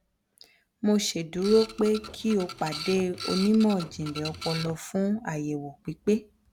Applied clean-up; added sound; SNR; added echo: none; Printer; 11 dB; none.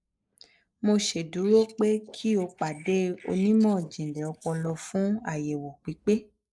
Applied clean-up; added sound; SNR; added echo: neural mask model Resemble Enhance denoiser.